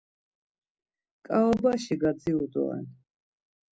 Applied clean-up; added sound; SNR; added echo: none; none; none; none.